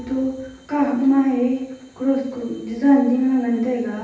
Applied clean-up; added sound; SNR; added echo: none; none; none; reverberation time 0.9 s.